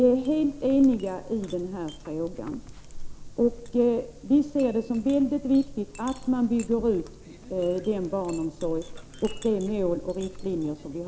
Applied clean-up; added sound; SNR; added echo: none; Chink, clink; 15 dB; none.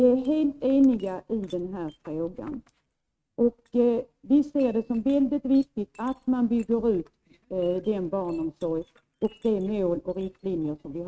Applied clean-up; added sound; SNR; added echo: neural mask model RNNoise.